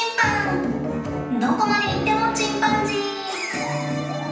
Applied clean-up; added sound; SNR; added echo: none; Trumpet; 17 dB; reverberation time 0.9 s.